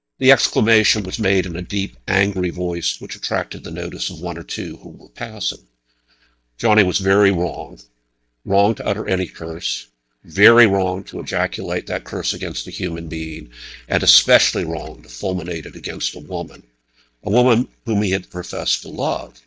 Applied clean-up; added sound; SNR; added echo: neural mask model DeepFilterNet 3.